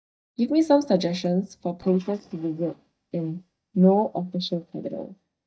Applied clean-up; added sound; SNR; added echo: neural mask model DeepFilterNet 3.